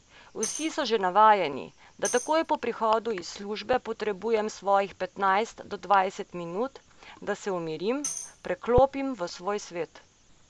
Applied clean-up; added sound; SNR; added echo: none; Tambourine; 13 dB; none.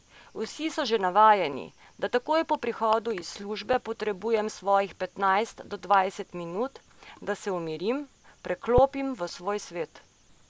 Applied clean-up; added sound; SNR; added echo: none; none; none; none.